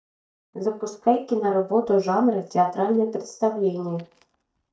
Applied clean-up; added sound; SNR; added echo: neural mask model DeepFilterNet 3.